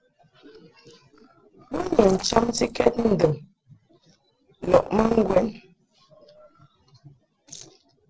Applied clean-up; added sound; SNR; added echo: neural separator model SepFormer DNS4.